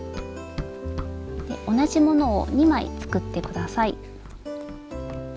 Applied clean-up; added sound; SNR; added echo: none; Run; 16 dB; none.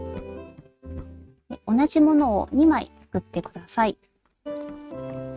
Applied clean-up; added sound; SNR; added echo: neural mask model RNNoise.